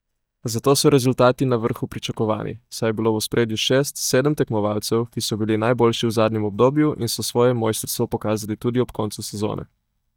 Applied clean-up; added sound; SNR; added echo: neural mask model DeepFilterNet 3.